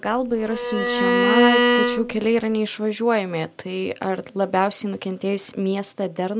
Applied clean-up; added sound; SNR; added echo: none; Bowed string instrument; -2 dB; none.